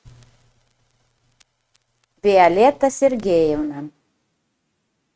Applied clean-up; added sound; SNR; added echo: neural mask model RNNoise.